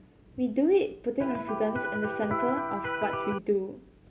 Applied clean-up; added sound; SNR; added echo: none; Electric guitar; 3 dB; none.